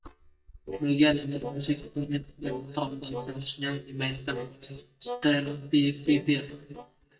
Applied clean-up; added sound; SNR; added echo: neural mask model DeepFilterNet 3.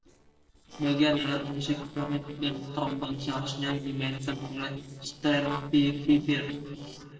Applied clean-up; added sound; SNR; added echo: neural separator model SepFormer DNS4.